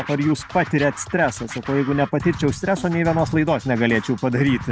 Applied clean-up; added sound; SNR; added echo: none; Scratching (performance technique); 13 dB; none.